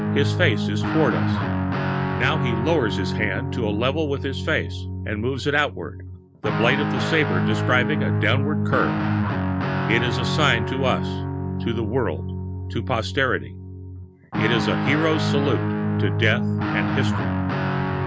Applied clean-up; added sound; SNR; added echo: none; Guitar; -1 dB; none.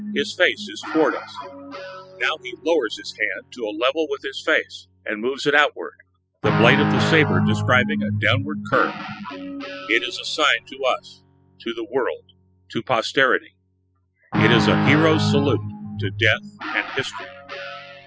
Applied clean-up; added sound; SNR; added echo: classical method spectral subtraction.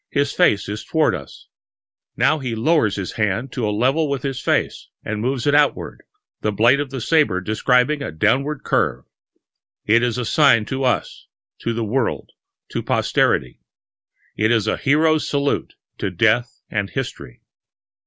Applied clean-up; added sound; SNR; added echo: none; none; none; none.